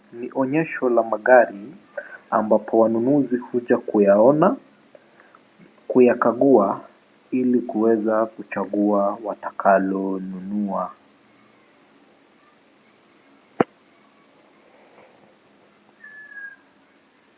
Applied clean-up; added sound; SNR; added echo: none; none; none; none.